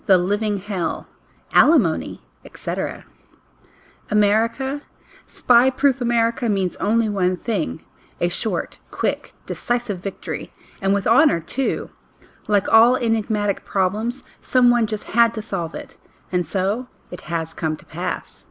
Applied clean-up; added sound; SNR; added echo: none; none; none; none.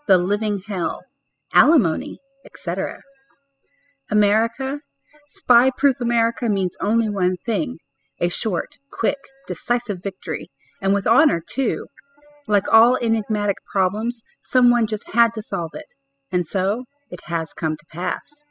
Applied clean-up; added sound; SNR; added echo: classical method spectral subtraction.